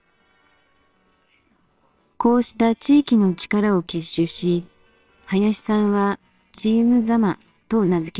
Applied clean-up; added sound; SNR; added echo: neural separator model SepFormer WHAMR!.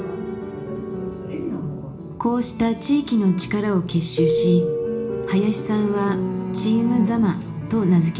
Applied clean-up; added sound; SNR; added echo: none; Keyboard (musical); 9 dB; reverberation time 0.4 s.